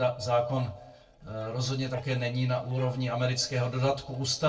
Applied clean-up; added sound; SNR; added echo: neural separator model SepFormer DNS4.